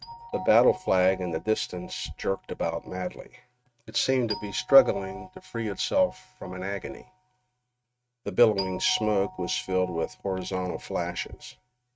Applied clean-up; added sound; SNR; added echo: neural mask model RNNoise.